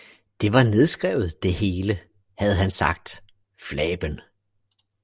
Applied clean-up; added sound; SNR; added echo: none; none; none; none.